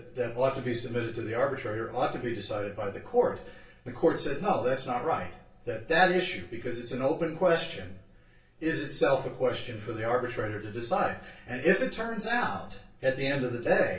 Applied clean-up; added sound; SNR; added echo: none; none; none; reverberation time 0.2 s.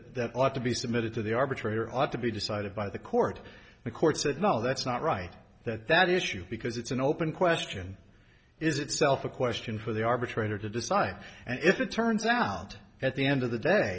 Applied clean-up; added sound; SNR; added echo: none; none; none; none.